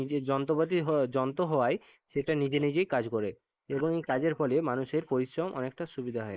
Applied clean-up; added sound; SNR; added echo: neural mask model Resemble Enhance denoiser.